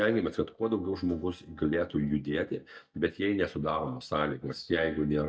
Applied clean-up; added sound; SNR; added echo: neural mask model DeepFilterNet 3.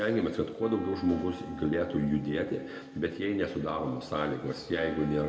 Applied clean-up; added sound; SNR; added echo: none; Wind instrument, woodwind instrument; 15 dB; reverberation time 1.5 s.